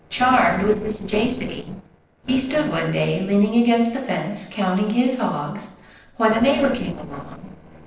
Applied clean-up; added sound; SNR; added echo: neural separator model SepFormer DNS4.